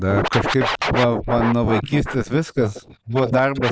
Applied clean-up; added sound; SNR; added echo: neural mask model Resemble Enhance denoiser.